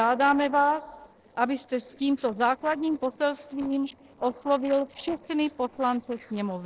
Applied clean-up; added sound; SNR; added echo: neural separator model SepFormer DNS4.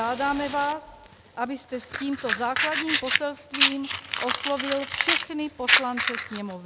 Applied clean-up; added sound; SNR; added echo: none; Fire; -1 dB; none.